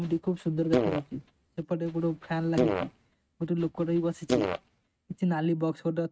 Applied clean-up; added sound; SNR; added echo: neural mask model RNNoise.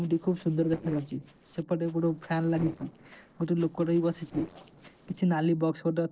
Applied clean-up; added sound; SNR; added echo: neural separator model SepFormer DNS4.